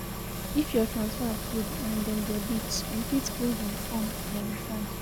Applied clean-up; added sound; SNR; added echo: none; Engine; 2 dB; none.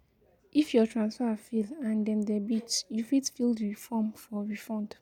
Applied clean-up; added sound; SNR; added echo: none; none; none; none.